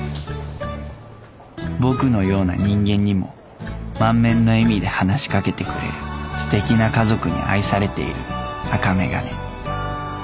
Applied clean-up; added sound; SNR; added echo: none; none; none; none.